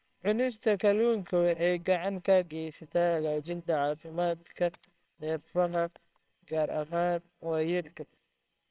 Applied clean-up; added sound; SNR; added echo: neural separator model SepFormer WHAMR!.